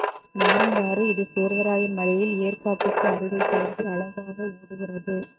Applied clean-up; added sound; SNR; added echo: neural mask model RNNoise.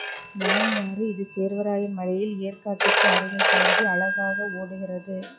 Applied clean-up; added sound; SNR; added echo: classical method log-MMSE.